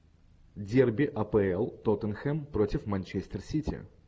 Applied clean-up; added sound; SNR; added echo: none; none; none; none.